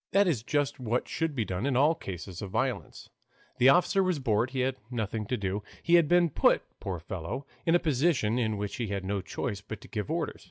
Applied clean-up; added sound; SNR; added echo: none; none; none; none.